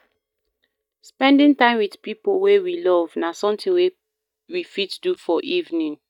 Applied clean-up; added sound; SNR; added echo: neural mask model DeepFilterNet 3.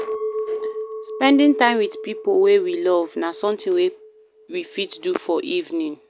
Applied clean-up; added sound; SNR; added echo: none; Chink, clink; 11 dB; none.